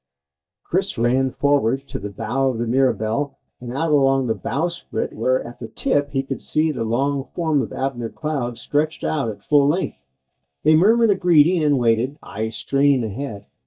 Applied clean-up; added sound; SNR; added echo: neural mask model DeepFilterNet 3.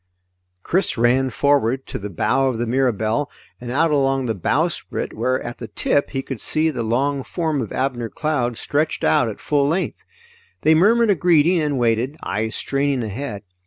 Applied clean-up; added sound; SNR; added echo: none; none; none; none.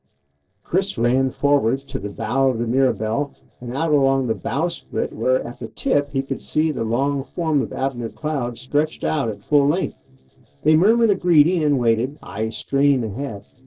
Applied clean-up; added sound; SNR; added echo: neural separator model SepFormer DNS4.